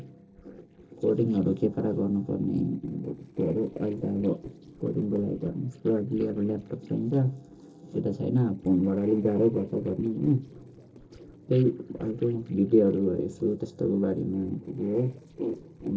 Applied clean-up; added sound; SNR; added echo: neural separator model SepFormer DNS4.